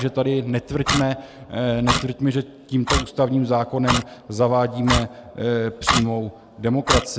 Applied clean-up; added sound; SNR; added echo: none; Clock; 5 dB; none.